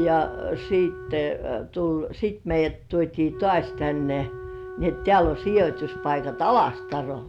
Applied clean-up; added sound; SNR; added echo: none; Wind instrument, woodwind instrument; 14 dB; none.